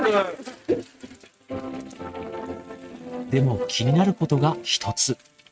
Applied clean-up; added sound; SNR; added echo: neural mask model RNNoise.